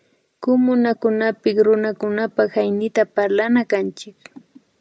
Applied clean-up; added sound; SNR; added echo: none; none; none; none.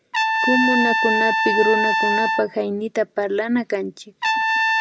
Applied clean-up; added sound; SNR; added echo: none; Trumpet; -2 dB; none.